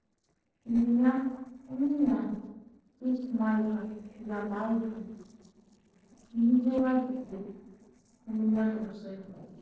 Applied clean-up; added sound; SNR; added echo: neural separator model SepFormer DNS4.